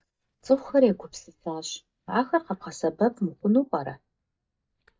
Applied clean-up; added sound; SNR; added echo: neural mask model DeepFilterNet 3.